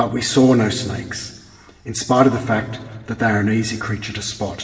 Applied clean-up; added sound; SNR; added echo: none; none; none; reverberation time 1.7 s.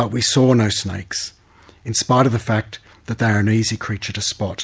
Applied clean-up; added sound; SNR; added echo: none; none; none; none.